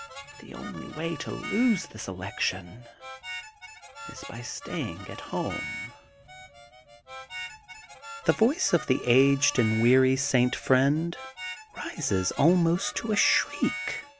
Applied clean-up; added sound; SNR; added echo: none; Harmonica; 13 dB; none.